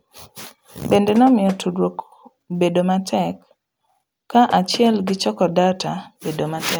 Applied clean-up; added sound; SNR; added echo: none; Knock; 16 dB; none.